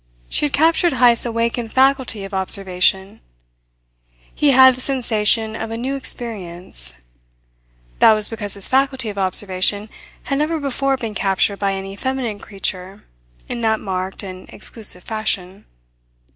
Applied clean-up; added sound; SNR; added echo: none; none; none; none.